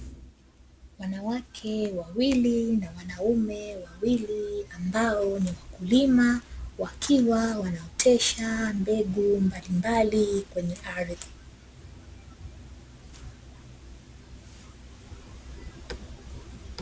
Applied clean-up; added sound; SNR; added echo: none; none; none; none.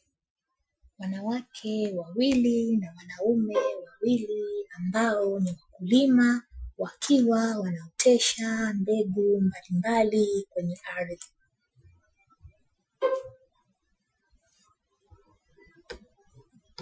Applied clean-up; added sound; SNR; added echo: classical method Wiener filter.